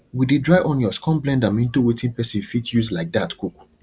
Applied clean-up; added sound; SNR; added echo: none; none; none; none.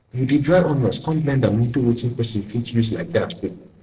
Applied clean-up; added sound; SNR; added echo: neural separator model SepFormer DNS4.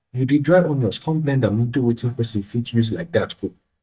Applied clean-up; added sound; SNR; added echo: neural mask model DeepFilterNet 3.